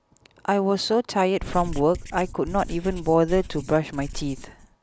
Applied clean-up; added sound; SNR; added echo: none; Writing; 10 dB; none.